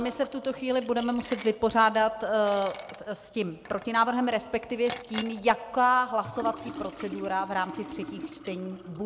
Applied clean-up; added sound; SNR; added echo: none; Liquid; 15 dB; none.